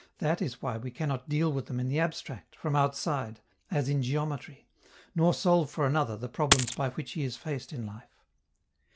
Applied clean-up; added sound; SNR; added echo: none; Coin (dropping); -3 dB; none.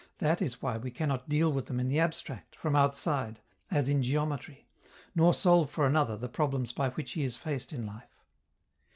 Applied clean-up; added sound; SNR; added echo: none; none; none; none.